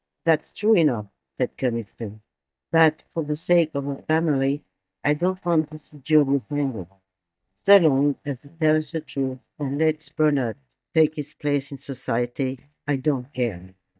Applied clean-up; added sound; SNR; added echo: neural mask model DeepFilterNet 3.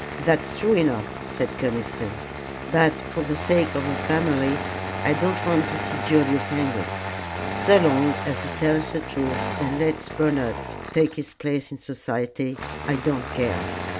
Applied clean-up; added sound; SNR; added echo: none; Engine starting; 6 dB; none.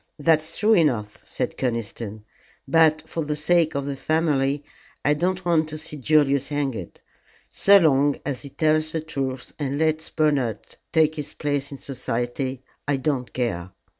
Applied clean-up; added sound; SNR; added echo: none; none; none; none.